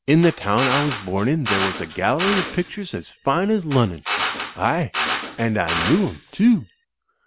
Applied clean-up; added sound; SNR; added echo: none; Drill; 7 dB; none.